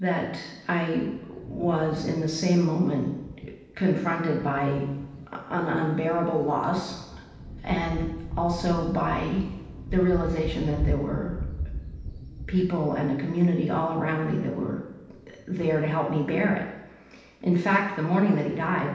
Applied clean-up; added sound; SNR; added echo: none; Thunder; 11 dB; reverberation time 0.9 s.